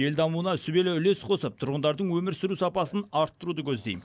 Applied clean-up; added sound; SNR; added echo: none; none; none; none.